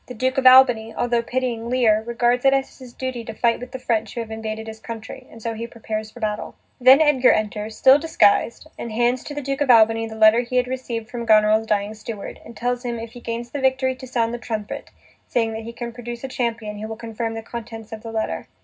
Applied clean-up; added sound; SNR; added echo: none; none; none; reverberation time 0.4 s.